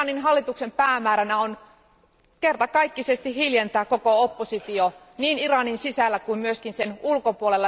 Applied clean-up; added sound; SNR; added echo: none; none; none; none.